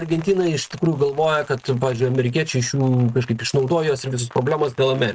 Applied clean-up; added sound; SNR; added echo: neural mask model RNNoise.